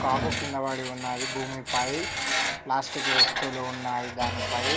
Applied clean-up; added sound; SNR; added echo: none; Screech; -2 dB; none.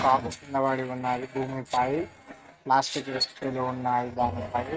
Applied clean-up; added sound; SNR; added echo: neural mask model RNNoise.